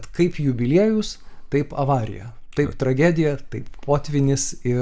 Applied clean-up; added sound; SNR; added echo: none; none; none; none.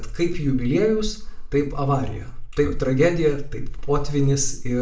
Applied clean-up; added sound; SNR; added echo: none; none; none; reverberation time 0.4 s.